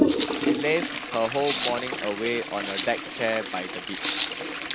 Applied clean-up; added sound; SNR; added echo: none; Rattle (instrument) + Toilet flush; -4 dB; none.